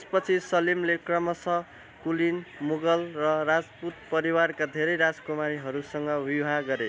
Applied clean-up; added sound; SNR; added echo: none; none; none; none.